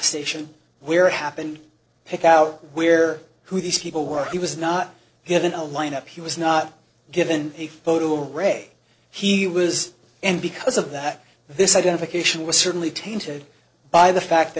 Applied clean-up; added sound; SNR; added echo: neural separator model SepFormer DNS4.